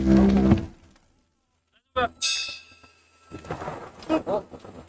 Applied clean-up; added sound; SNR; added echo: neural mask model RNNoise.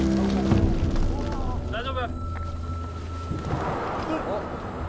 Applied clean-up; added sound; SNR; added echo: none; none; none; none.